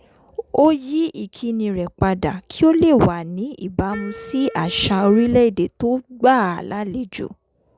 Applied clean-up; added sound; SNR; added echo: none; Wind instrument, woodwind instrument; 18 dB; none.